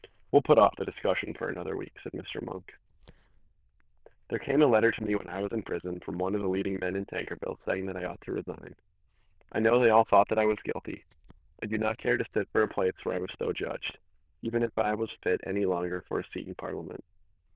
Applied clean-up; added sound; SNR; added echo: neural diffusion model UNIVERSE++.